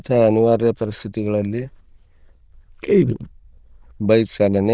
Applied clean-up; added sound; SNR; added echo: neural diffusion model UNIVERSE++.